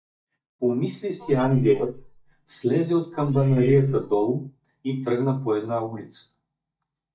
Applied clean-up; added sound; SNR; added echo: neural mask model DeepFilterNet 3.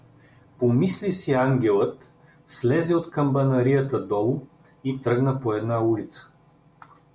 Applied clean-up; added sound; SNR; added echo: none; none; none; none.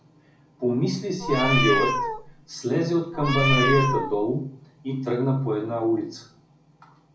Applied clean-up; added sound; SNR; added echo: none; Meow; 0 dB; reverberation time 0.4 s.